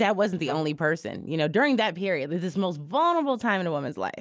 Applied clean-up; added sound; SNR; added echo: neural mask model Resemble Enhance denoiser.